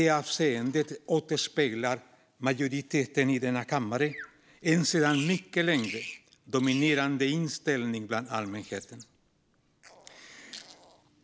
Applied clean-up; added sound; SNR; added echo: none; Bird vocalization, bird call, bird song; 18 dB; none.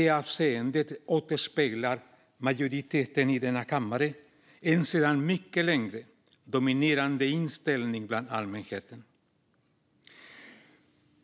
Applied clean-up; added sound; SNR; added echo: none; none; none; none.